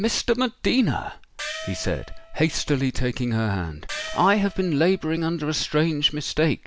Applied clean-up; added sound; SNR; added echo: none; Gong; 14 dB; none.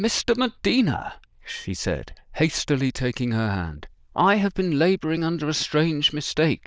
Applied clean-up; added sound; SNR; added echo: neural diffusion model UNIVERSE++.